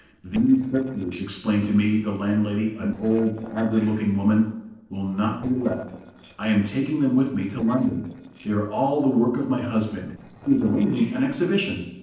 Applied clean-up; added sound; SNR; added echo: neural separator model SepFormer DNS4.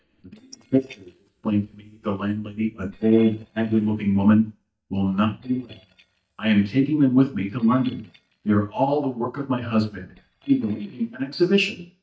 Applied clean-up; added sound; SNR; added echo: neural mask model DeepFilterNet 3.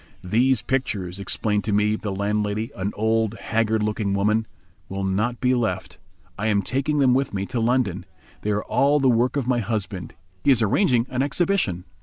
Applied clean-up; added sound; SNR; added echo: none; none; none; none.